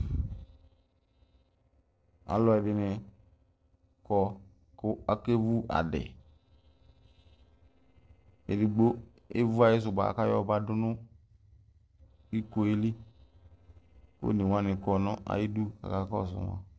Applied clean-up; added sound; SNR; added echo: neural separator model SepFormer DNS4.